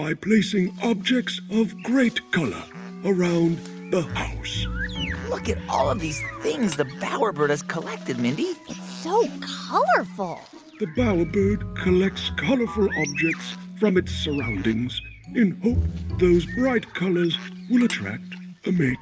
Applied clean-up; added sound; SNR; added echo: none; Telephone + Tap / Dishes, pots, and pans; 16 dB; none.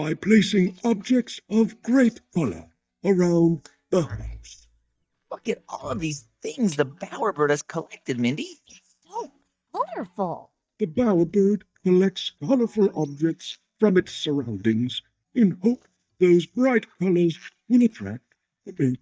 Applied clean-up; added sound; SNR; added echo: neural mask model DeepFilterNet 3.